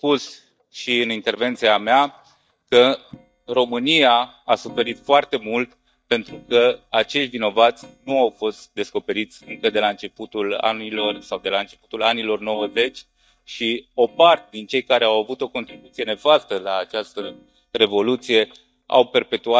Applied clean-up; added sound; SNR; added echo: neural mask model DeepFilterNet 3.